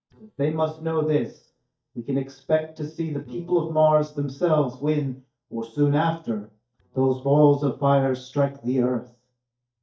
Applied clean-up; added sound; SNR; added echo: neural mask model DeepFilterNet 3.